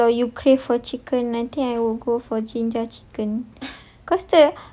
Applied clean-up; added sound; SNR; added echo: none; none; none; none.